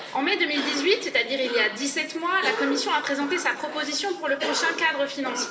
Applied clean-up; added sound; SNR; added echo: none; Cough; 9 dB; reverberation time 2.1 s.